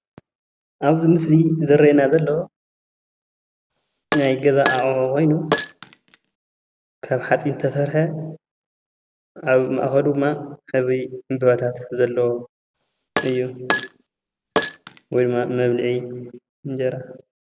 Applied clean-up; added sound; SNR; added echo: none; Glass; 6 dB; none.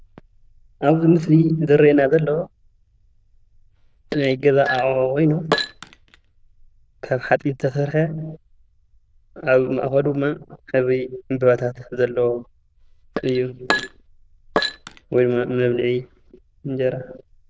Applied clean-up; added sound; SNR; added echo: neural diffusion model UNIVERSE++.